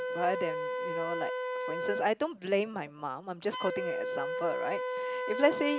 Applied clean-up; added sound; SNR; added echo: none; Wind instrument, woodwind instrument; 2 dB; none.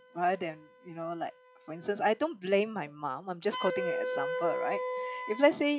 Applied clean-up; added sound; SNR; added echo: classical method log-MMSE.